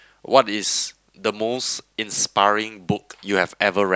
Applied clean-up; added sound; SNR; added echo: none; none; none; none.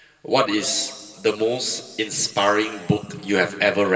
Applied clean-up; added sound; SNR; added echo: none; none; none; reverberation time 2.7 s.